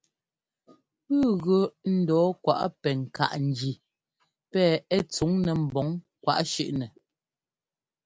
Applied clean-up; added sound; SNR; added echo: none; none; none; none.